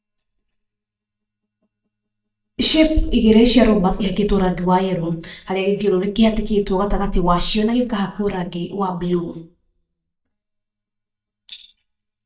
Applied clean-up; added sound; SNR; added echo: neural mask model DeepFilterNet 3.